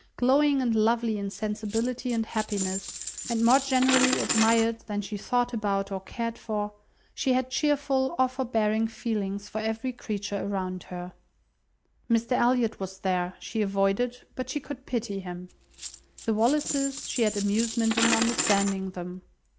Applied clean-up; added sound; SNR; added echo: none; Coin (dropping); 5 dB; none.